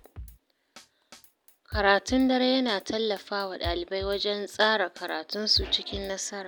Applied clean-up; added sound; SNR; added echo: none; Drum kit; 15 dB; none.